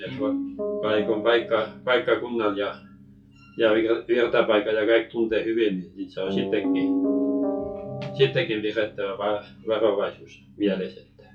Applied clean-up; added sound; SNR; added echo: classical method log-MMSE.